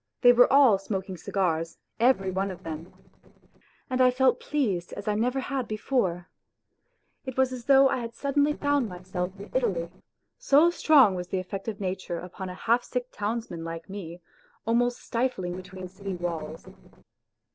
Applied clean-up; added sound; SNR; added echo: neural separator model SepFormer DNS4.